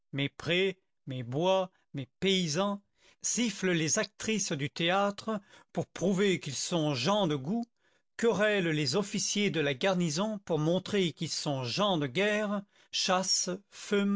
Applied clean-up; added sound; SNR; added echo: none; none; none; none.